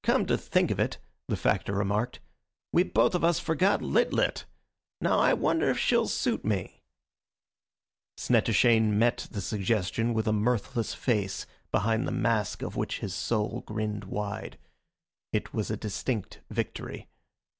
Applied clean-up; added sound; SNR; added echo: none; none; none; none.